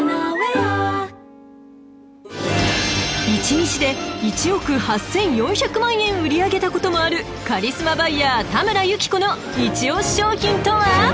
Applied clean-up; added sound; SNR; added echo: none; Harp; 16 dB; none.